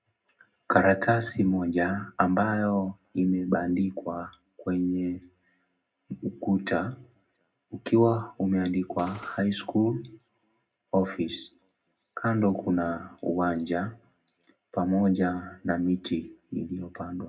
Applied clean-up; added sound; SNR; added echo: none; Gunshot, gunfire; 18 dB; reverberation time 0.2 s.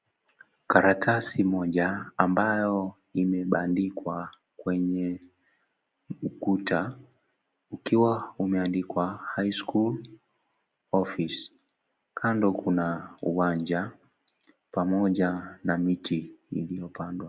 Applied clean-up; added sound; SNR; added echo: none; none; none; none.